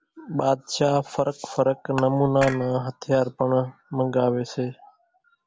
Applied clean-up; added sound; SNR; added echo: none; Dishes, pots, and pans / Chink, clink; 11 dB; none.